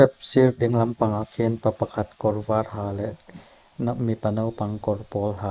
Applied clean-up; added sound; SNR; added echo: neural mask model Resemble Enhance denoiser.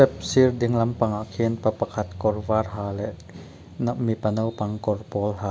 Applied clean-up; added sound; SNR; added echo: none; none; none; none.